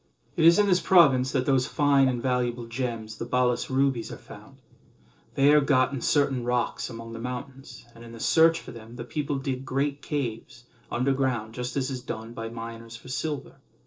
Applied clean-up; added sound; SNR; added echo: neural separator model SepFormer DNS4.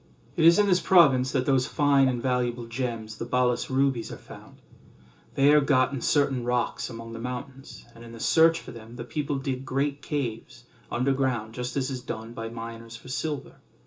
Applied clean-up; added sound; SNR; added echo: none; Raindrop / Drip; 19 dB; reverberation time 0.2 s.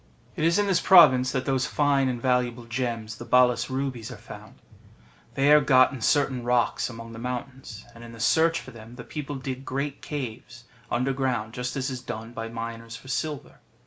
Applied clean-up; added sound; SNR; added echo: none; none; none; none.